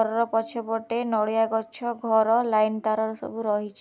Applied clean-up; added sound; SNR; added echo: none; none; none; none.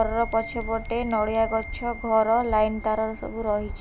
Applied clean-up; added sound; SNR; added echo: none; Bell + Bird; 11 dB; none.